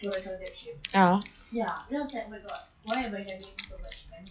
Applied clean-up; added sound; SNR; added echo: classical method log-MMSE.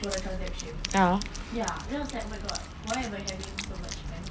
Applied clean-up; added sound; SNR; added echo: none; Wood + Wind instrument, woodwind instrument; 11 dB; none.